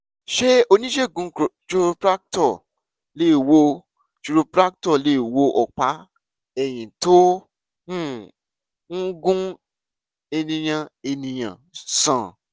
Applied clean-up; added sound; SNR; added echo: none; none; none; none.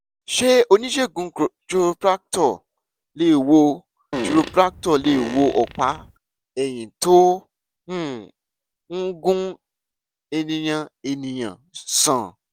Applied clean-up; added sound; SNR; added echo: none; Fart; 10 dB; none.